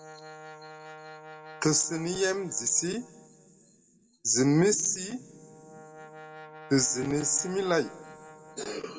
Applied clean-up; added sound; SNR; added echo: none; Brass instrument; 18 dB; reverberation time 0.9 s.